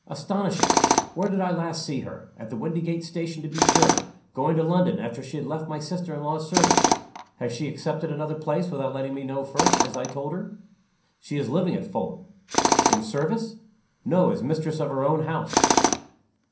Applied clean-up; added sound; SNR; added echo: none; Tools; 0 dB; reverberation time 0.6 s.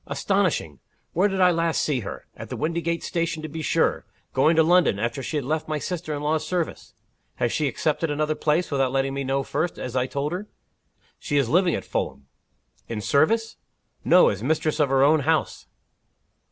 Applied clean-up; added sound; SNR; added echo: none; none; none; none.